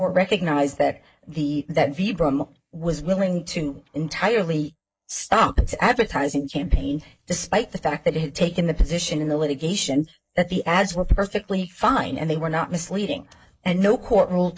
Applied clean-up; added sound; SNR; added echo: neural mask model Resemble Enhance denoiser.